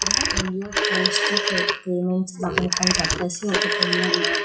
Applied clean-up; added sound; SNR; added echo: classical method WPE with log-MMSE.